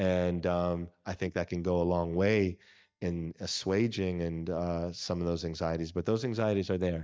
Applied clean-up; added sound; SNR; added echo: neural mask model DeepFilterNet 3.